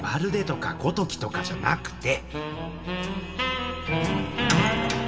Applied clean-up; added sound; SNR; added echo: none; none; none; reverberation time 1.6 s.